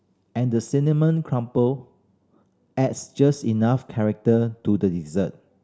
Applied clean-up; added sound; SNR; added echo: none; none; none; none.